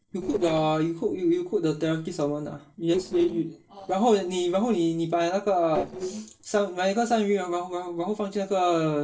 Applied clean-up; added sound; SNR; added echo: neural separator model SepFormer DNS4.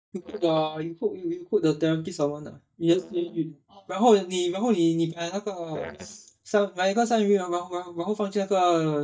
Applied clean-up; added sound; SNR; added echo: neural mask model DeepFilterNet 3.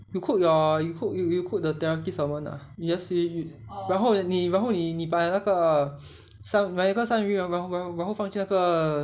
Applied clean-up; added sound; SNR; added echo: none; none; none; none.